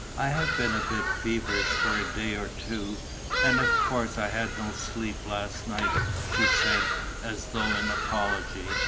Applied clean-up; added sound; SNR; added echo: none; Bird vocalization, bird call, bird song; -3 dB; none.